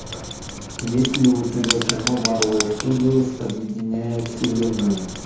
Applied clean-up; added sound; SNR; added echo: none; Writing; 7 dB; reverberation time 2.0 s.